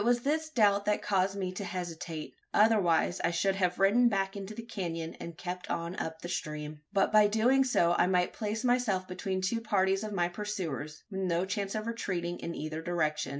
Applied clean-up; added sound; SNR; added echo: none; none; none; none.